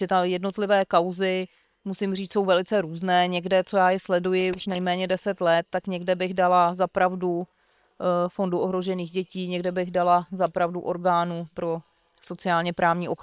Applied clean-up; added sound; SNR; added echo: neural separator model SepFormer WHAM!.